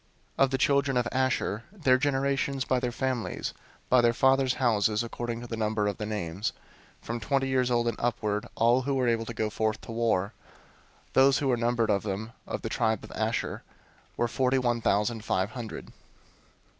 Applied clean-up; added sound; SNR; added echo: none; none; none; none.